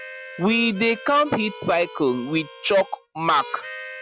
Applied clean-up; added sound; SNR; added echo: none; Harmonica; 15 dB; none.